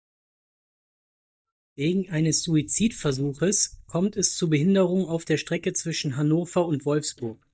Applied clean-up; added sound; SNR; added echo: neural mask model DeepFilterNet 3.